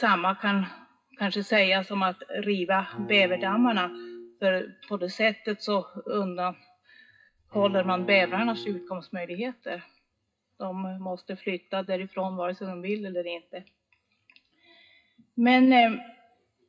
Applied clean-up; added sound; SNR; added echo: classical method WPE with log-MMSE.